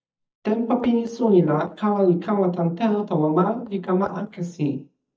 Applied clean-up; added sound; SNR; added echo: neural mask model DeepFilterNet 3.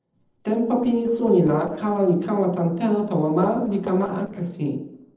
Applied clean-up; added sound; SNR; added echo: neural separator model SepFormer DNS4.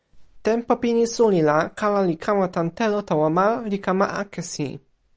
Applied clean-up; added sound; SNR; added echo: none; none; none; none.